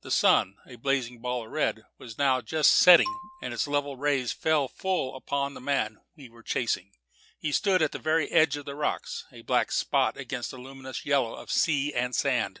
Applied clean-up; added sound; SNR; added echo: none; Marimba, xylophone; 13 dB; none.